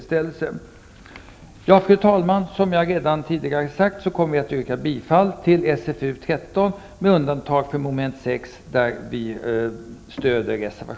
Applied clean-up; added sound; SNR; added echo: none; none; none; none.